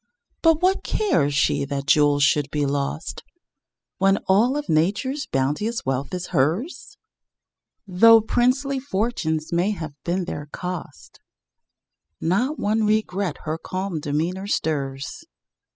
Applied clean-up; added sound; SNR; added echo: classical method spectral subtraction.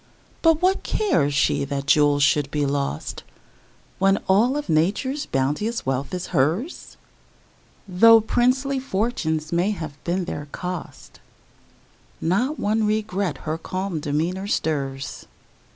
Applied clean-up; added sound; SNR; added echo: none; none; none; none.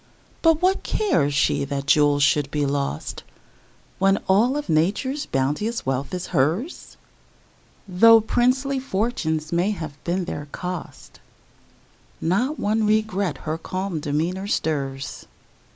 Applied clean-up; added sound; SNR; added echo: none; Snare drum; 13 dB; none.